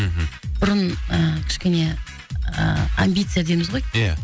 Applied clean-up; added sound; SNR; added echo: none; none; none; none.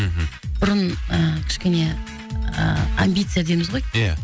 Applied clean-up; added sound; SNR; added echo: none; Bowed string instrument; 17 dB; none.